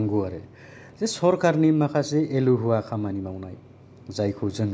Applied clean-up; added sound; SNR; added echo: none; none; none; none.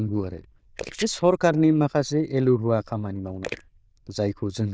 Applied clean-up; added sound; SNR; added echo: neural diffusion model UNIVERSE++.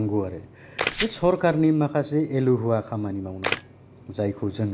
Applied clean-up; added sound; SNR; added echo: none; Glass + Camera; 7 dB; none.